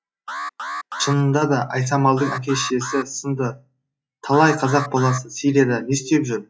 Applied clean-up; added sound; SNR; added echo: classical method log-MMSE.